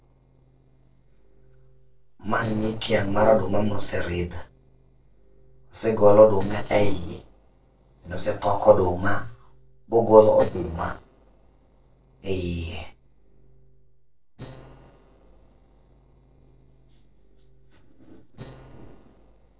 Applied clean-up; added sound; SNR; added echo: neural separator model SepFormer DNS4.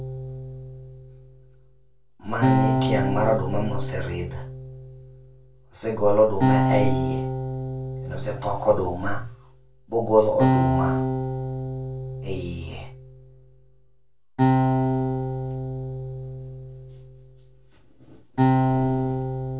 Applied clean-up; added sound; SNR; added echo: none; Acoustic guitar; -1 dB; reverberation time 0.2 s.